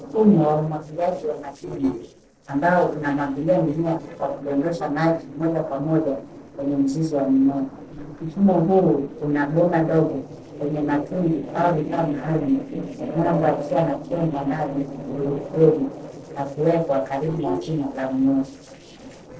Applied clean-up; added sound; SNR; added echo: neural separator model SepFormer DNS4.